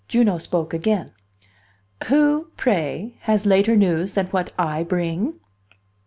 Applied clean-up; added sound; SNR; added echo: none; none; none; none.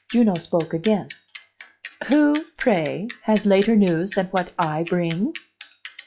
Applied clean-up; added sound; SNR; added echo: classical method log-MMSE.